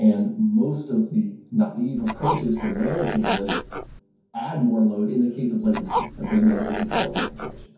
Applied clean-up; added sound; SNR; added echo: none; Zipper (clothing); 5 dB; reverberation time 0.6 s.